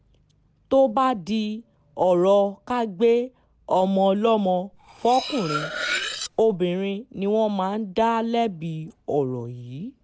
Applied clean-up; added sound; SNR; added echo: none; Cutlery, silverware; 7 dB; none.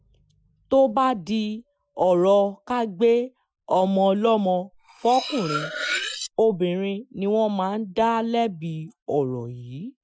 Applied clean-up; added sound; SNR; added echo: classical method Wiener filter.